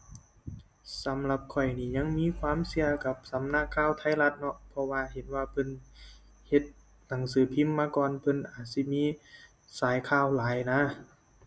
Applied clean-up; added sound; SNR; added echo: none; none; none; none.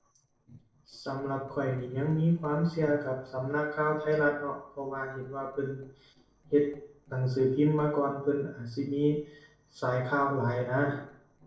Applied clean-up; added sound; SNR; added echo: neural separator model SepFormer DNS4.